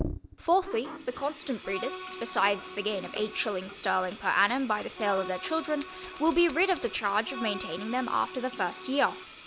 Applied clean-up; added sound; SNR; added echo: none; Accordion + Sink (filling or washing); 11 dB; none.